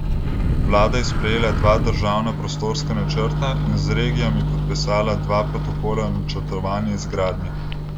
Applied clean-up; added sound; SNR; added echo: none; Microwave oven; -2 dB; none.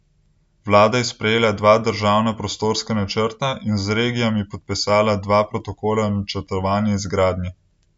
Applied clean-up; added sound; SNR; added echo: none; none; none; none.